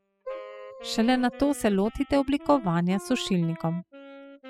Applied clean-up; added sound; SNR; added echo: classical method spectral subtraction.